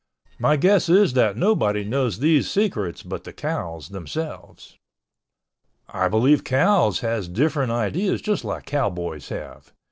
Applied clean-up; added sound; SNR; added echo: neural separator model SepFormer DNS4.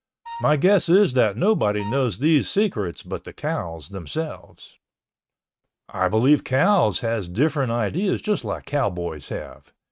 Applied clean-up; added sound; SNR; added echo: neural mask model RNNoise.